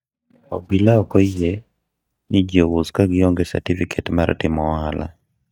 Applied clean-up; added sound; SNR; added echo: neural mask model DeepFilterNet 3.